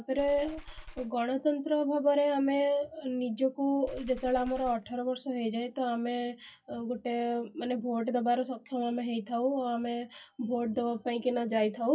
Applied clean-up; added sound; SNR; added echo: classical method WPE with log-MMSE.